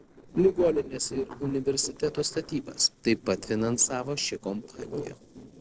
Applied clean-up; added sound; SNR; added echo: neural separator model SepFormer DNS4.